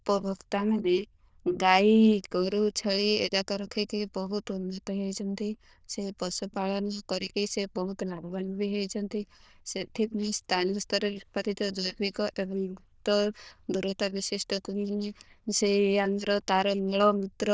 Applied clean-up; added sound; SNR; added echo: neural diffusion model UNIVERSE++.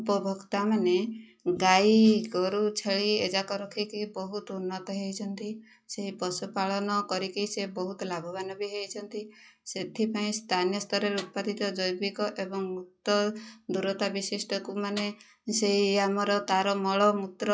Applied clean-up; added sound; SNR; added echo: classical method log-MMSE.